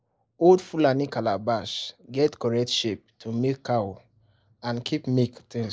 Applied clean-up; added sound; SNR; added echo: neural mask model Resemble Enhance denoiser.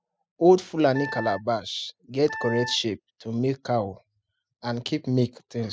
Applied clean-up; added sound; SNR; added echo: classical method spectral subtraction.